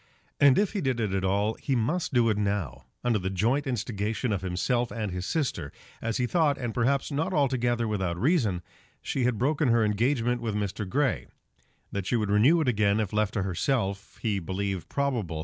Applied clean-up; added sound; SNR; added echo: none; none; none; none.